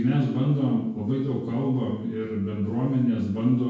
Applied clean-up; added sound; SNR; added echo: none; none; none; reverberation time 0.6 s.